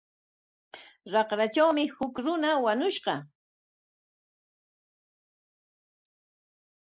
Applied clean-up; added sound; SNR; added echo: neural mask model Resemble Enhance denoiser.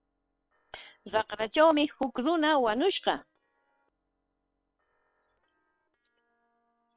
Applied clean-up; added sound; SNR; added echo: neural separator model SepFormer WHAM!.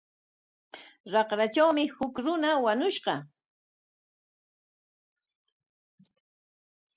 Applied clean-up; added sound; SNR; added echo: none; none; none; none.